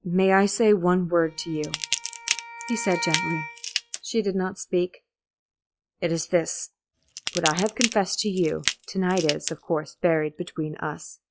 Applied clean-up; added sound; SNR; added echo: classical method log-MMSE.